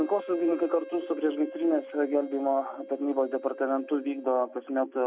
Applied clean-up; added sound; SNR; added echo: none; Wind instrument, woodwind instrument; 16 dB; none.